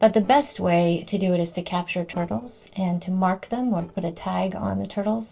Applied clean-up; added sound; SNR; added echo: neural separator model SepFormer DNS4.